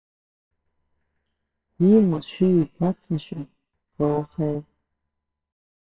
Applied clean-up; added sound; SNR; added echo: neural separator model SepFormer WHAMR!.